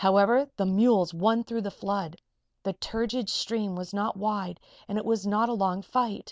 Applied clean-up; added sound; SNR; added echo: none; none; none; none.